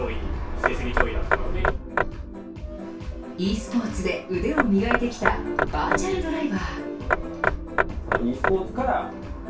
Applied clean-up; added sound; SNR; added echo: none; Knock / Wood; 1 dB; reverberation time 0.2 s.